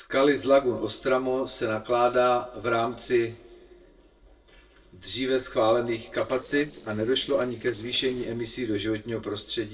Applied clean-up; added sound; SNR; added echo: neural separator model SepFormer DNS4.